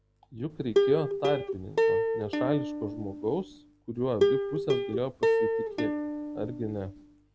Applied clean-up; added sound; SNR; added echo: none; Plucked string instrument; -4 dB; none.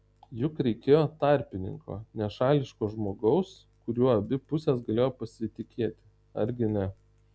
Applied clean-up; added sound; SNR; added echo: none; none; none; none.